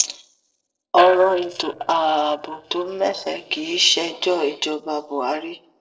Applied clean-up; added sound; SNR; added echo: neural separator model SepFormer DNS4.